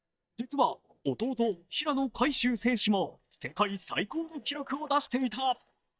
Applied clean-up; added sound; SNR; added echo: neural mask model DeepFilterNet 3.